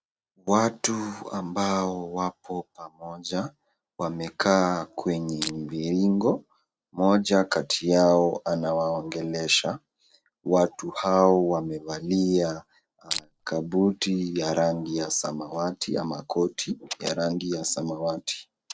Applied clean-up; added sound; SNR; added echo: neural separator model SepFormer DNS4.